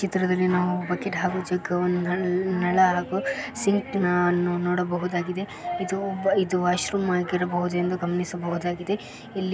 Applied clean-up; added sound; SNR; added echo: none; none; none; none.